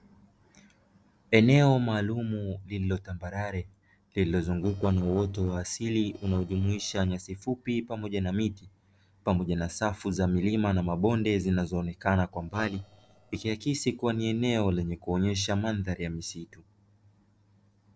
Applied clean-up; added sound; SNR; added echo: neural separator model SepFormer DNS4.